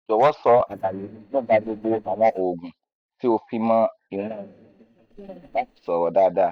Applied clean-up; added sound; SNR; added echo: neural mask model DeepFilterNet 3.